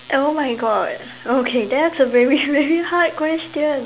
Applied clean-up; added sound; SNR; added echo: none; none; none; none.